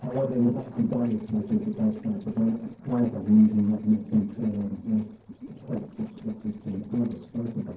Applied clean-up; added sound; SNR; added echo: neural separator model SepFormer DNS4.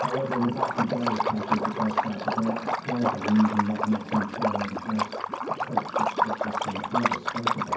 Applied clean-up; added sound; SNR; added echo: none; Liquid; -1 dB; reverberation time 0.6 s.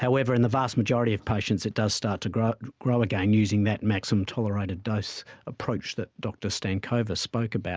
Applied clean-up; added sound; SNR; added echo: none; none; none; none.